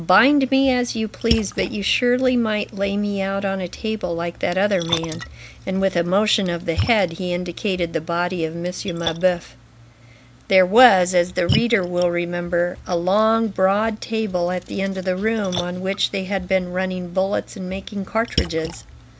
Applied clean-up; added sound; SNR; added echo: none; Splash, splatter; 12 dB; none.